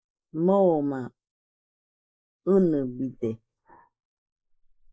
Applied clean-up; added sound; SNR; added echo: neural mask model Resemble Enhance denoiser.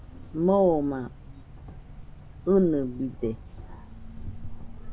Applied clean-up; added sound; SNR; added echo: none; Cricket; 11 dB; none.